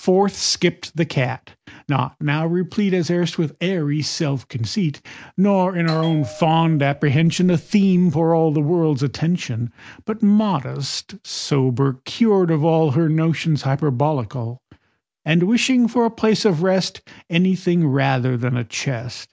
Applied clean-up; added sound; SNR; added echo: none; Bell; 20 dB; none.